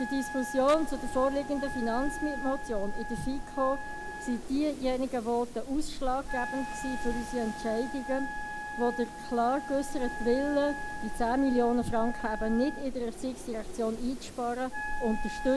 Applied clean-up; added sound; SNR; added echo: none; Wind + Wind instrument, woodwind instrument; 5 dB; none.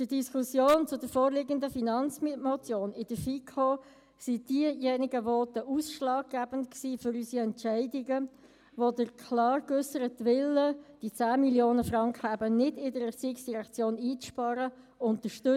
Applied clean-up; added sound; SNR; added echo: none; none; none; none.